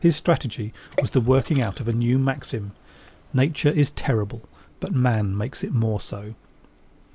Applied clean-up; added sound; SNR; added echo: none; Water / Splash, splatter; 12 dB; none.